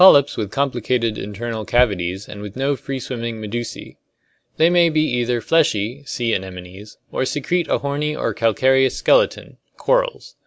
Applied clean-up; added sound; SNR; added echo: none; none; none; none.